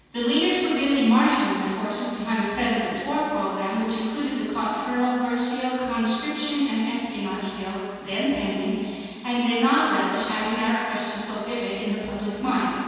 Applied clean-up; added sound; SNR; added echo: none; none; none; reverberation time 2.1 s.